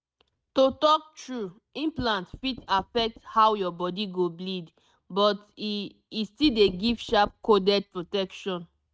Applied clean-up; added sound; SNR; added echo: neural mask model RNNoise.